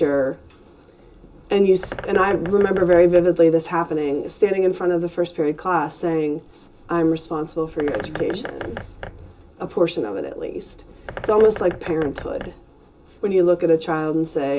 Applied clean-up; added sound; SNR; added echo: none; Bird; 18 dB; reverberation time 0.2 s.